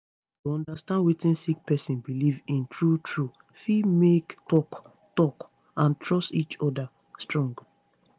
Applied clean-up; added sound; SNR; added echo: none; none; none; none.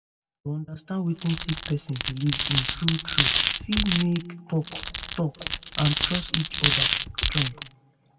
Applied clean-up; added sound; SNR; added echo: none; Glass; -1 dB; reverberation time 1.0 s.